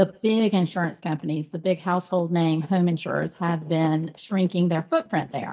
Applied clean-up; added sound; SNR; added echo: neural mask model DeepFilterNet 3.